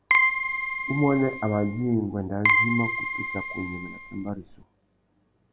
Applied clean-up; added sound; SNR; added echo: none; Keyboard (musical); -2 dB; none.